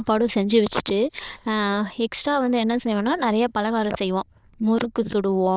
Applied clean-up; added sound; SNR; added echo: neural diffusion model UNIVERSE++.